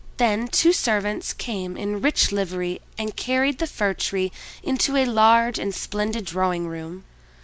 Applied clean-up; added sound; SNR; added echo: none; none; none; none.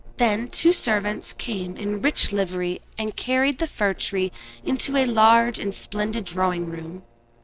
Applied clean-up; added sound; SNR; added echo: neural separator model SepFormer DNS4.